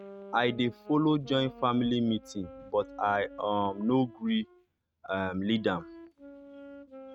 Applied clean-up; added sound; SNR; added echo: neural mask model RNNoise.